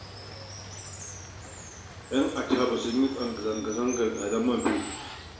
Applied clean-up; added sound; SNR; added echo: none; Water; 12 dB; reverberation time 0.6 s.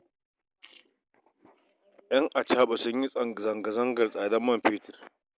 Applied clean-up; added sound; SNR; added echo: none; none; none; none.